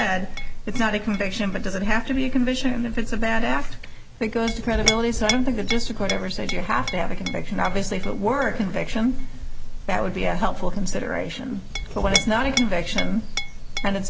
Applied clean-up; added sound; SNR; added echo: none; Chink, clink; 0 dB; none.